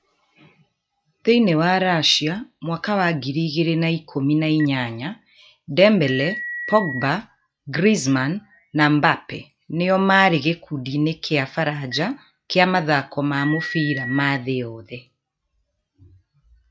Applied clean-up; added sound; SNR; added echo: classical method log-MMSE.